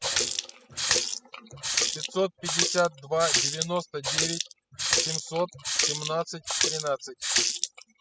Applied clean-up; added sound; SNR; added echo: classical method spectral subtraction.